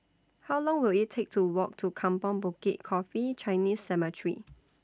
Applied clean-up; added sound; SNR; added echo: none; none; none; none.